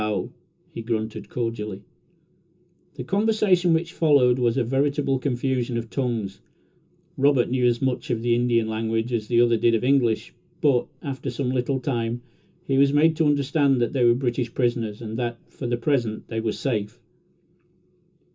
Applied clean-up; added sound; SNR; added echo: none; none; none; reverberation time 0.2 s.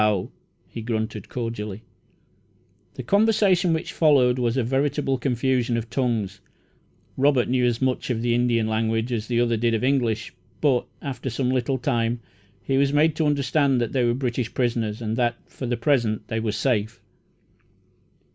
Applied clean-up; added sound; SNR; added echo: none; none; none; none.